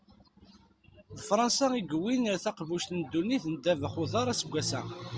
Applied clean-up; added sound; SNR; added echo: none; none; none; none.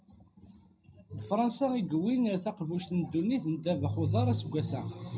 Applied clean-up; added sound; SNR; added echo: none; none; none; reverberation time 0.4 s.